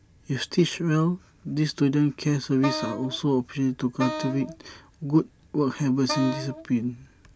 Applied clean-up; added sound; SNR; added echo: none; Wind instrument, woodwind instrument; 9 dB; none.